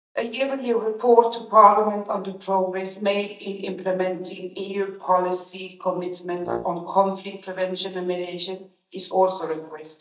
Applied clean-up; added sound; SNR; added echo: neural mask model DeepFilterNet 3.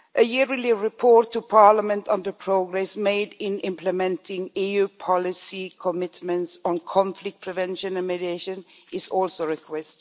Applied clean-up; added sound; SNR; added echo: none; none; none; none.